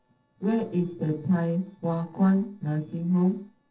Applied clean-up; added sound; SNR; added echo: neural separator model SepFormer DNS4.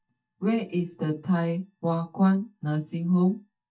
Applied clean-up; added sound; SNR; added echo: neural mask model DeepFilterNet 3.